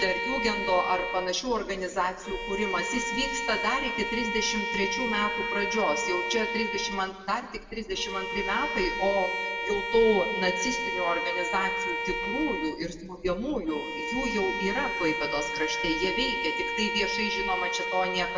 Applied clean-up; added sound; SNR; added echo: none; Bowed string instrument; 2 dB; reverberation time 1.5 s.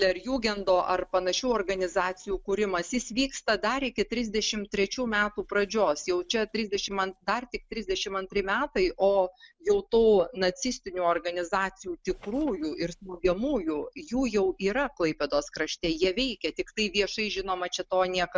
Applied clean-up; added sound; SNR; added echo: none; none; none; none.